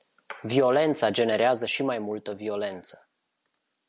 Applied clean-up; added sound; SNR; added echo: none; none; none; none.